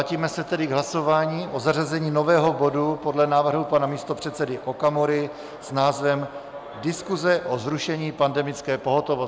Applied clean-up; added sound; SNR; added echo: none; none; none; none.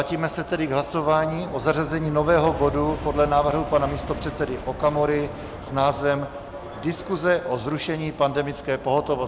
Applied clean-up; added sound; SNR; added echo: none; Aircraft; 13 dB; none.